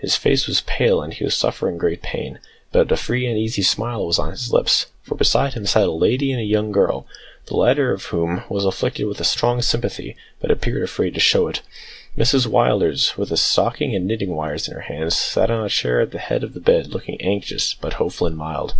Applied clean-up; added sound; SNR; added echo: none; none; none; none.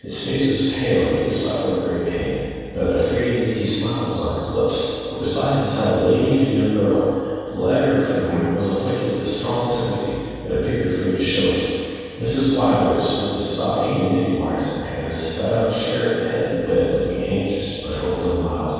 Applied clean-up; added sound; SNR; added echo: none; none; none; reverberation time 2.1 s.